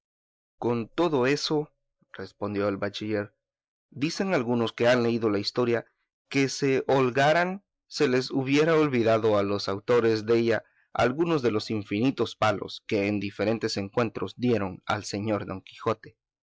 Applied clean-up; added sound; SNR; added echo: none; none; none; none.